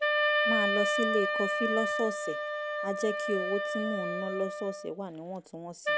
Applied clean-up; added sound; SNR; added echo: none; Wind instrument, woodwind instrument; -2 dB; none.